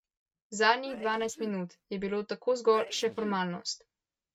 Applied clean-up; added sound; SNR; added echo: neural mask model RNNoise.